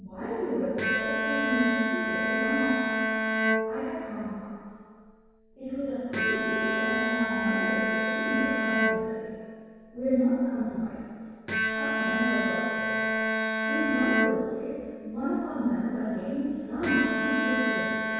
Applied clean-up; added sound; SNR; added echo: none; Bowed string instrument; -1 dB; reverberation time 2.0 s.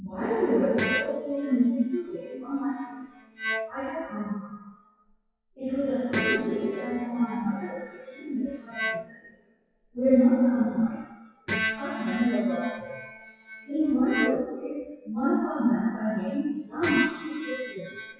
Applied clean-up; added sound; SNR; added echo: classical method WPE with log-MMSE.